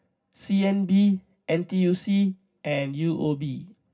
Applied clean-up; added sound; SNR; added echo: none; none; none; reverberation time 0.4 s.